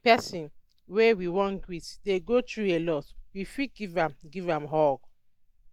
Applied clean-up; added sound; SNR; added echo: neural mask model DeepFilterNet 3.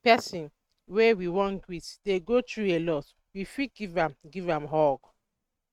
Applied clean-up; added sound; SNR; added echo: neural mask model RNNoise.